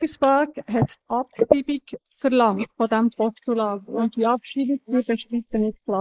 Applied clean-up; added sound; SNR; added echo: neural mask model Resemble Enhance denoiser.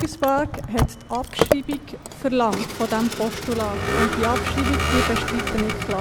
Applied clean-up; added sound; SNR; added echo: none; Vehicle; 0 dB; none.